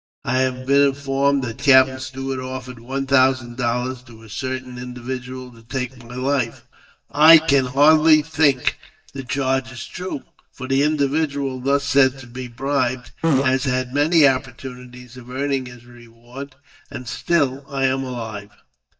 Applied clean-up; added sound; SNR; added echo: neural mask model DeepFilterNet 3.